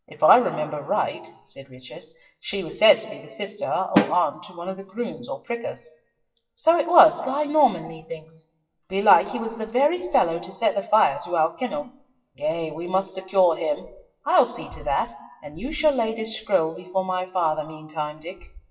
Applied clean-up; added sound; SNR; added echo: classical method WPE with log-MMSE.